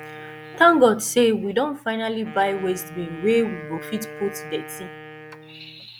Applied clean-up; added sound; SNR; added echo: none; Wind instrument, woodwind instrument; 16 dB; none.